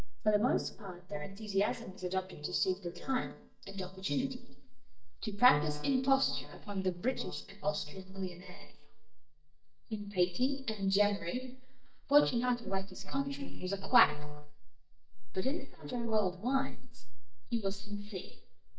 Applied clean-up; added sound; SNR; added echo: neural mask model DeepFilterNet 3.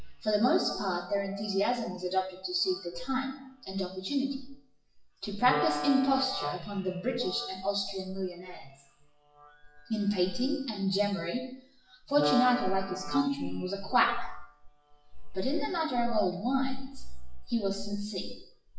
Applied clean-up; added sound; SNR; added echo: classical method WPE with log-MMSE.